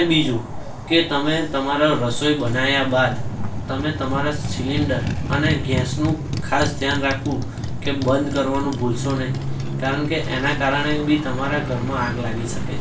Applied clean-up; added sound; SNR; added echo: none; Motorcycle; 6 dB; reverberation time 0.3 s.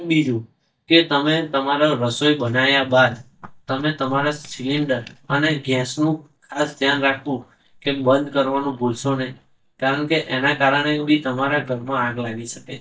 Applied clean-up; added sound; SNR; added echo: neural mask model DeepFilterNet 3.